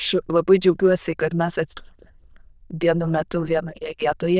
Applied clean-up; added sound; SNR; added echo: neural diffusion model UNIVERSE++.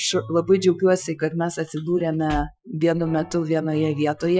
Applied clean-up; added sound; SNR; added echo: classical method Wiener filter.